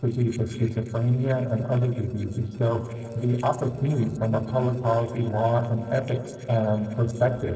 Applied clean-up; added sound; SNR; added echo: neural separator model SepFormer DNS4.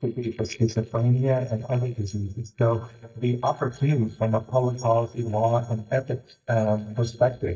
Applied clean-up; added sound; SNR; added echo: neural mask model DeepFilterNet 3.